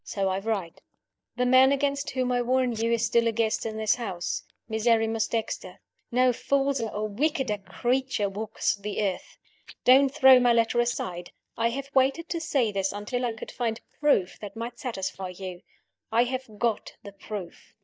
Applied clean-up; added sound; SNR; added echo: neural mask model DeepFilterNet 3.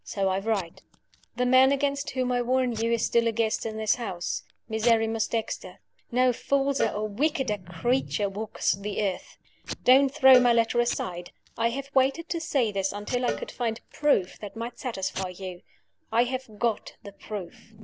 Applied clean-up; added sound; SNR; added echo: none; Packing tape, duct tape / Tearing + Cowbell; 16 dB; none.